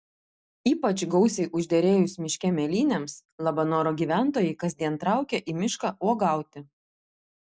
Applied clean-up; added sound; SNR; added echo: none; none; none; none.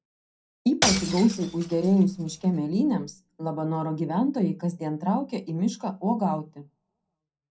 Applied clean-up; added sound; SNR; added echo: none; Shatter / Crushing; 6 dB; reverberation time 0.2 s.